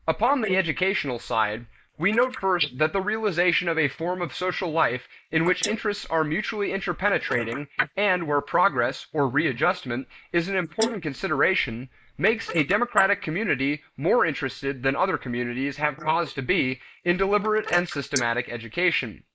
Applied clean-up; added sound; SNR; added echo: neural mask model Resemble Enhance denoiser.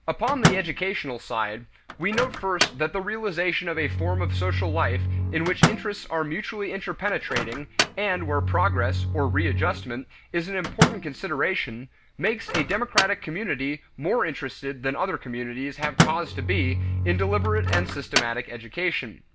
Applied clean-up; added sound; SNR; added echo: none; Bowed string instrument + Microwave oven; 0 dB; none.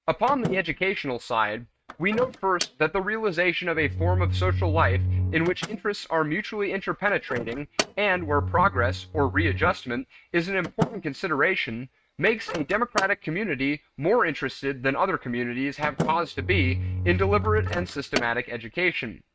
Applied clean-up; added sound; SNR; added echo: neural mask model RNNoise.